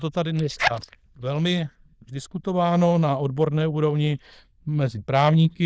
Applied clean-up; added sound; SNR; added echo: neural diffusion model UNIVERSE++.